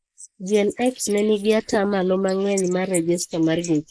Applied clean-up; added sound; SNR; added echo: neural mask model Resemble Enhance denoiser.